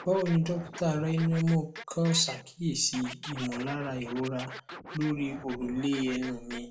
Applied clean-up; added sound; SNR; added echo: none; Scratching (performance technique); 14 dB; reverberation time 0.3 s.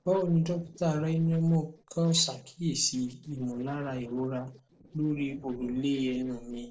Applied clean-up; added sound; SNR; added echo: neural separator model SepFormer DNS4.